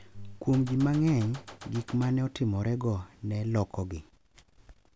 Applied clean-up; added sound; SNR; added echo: none; Gunshot, gunfire; 17 dB; none.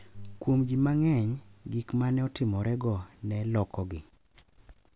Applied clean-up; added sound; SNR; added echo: none; none; none; none.